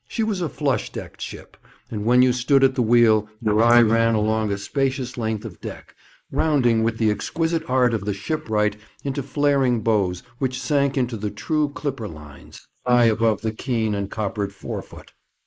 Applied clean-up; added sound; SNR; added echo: neural mask model Resemble Enhance denoiser.